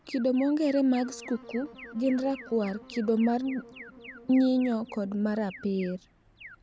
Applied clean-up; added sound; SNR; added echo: none; Alarm + Wind instrument, woodwind instrument; 19 dB; none.